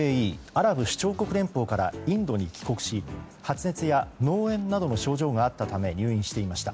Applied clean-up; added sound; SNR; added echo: none; none; none; none.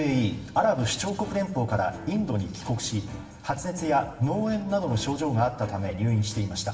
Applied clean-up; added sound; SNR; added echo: none; none; none; reverberation time 1.1 s.